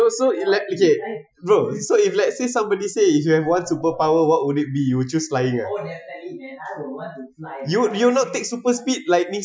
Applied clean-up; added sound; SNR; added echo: classical method Wiener filter.